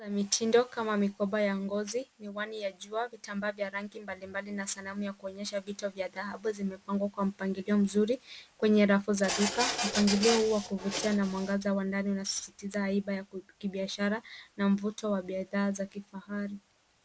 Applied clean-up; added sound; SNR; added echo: none; Printer; 3 dB; none.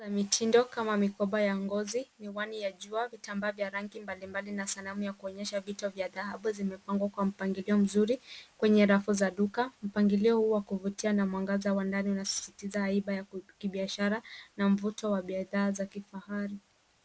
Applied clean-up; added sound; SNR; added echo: none; none; none; none.